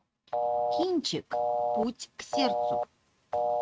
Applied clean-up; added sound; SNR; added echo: neural mask model RNNoise.